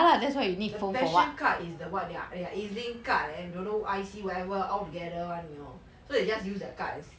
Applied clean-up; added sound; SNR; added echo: none; none; none; none.